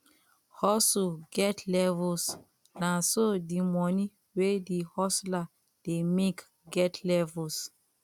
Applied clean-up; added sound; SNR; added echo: none; none; none; none.